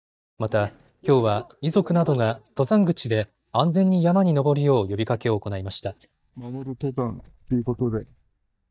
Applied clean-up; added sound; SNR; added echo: neural mask model DeepFilterNet 3.